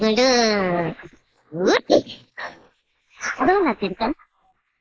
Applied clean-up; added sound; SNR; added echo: neural mask model Resemble Enhance denoiser.